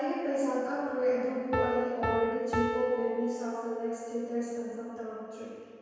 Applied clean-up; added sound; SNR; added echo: none; Piano; 6 dB; reverberation time 1.9 s.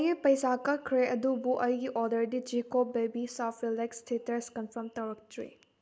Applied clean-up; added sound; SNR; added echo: none; none; none; none.